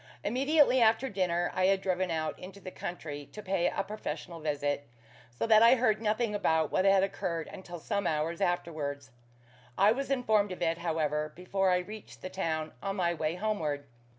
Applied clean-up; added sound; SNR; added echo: none; none; none; none.